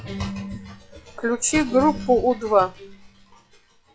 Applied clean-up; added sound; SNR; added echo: classical method log-MMSE.